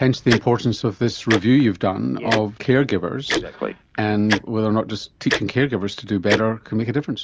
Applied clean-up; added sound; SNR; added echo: none; Tick-tock; 9 dB; none.